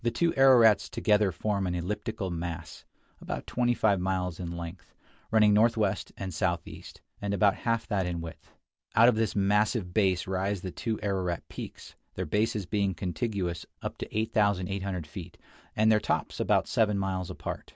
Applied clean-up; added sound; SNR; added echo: none; none; none; none.